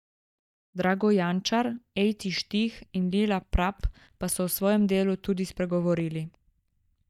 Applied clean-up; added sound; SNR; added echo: neural mask model DeepFilterNet 3.